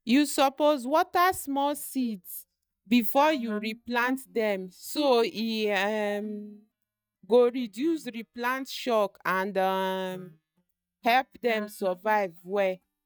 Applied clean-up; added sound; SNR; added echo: neural mask model DeepFilterNet 3.